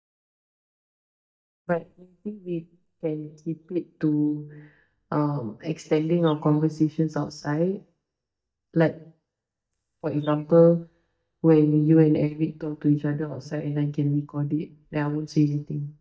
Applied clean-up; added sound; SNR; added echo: neural mask model DeepFilterNet 3.